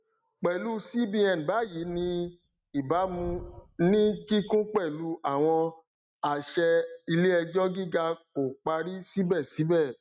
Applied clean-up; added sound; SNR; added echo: neural mask model RNNoise.